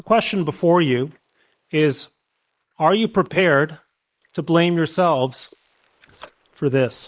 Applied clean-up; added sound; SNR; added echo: neural mask model Resemble Enhance denoiser.